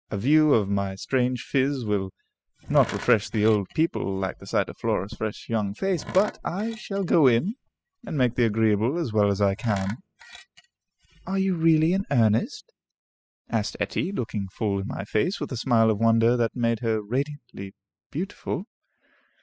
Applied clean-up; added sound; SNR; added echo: classical method spectral subtraction.